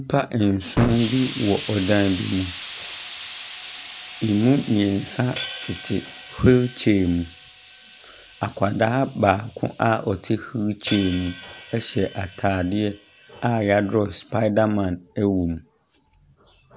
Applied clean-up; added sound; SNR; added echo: none; Hi-hat + Explosion; 11 dB; none.